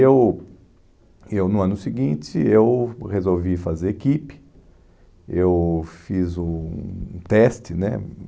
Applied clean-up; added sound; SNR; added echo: none; none; none; none.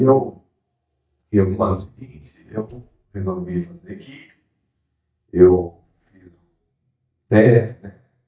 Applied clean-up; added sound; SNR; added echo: neural mask model DeepFilterNet 3.